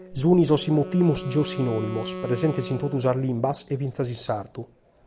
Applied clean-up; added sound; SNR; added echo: none; Wind instrument, woodwind instrument; 13 dB; none.